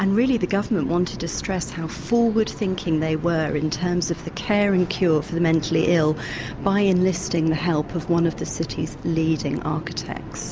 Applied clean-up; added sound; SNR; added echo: none; none; none; none.